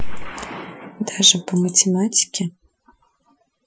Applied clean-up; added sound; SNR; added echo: classical method Wiener filter.